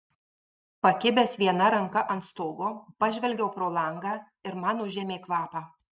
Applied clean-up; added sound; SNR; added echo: none; none; none; none.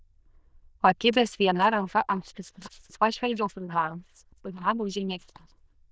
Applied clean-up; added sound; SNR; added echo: neural diffusion model UNIVERSE++.